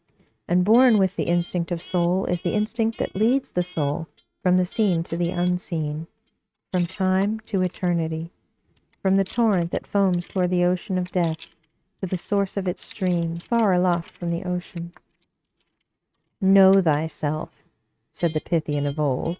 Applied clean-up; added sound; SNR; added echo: neural mask model RNNoise.